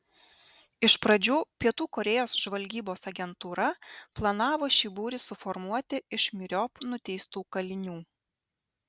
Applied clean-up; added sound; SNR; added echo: none; none; none; none.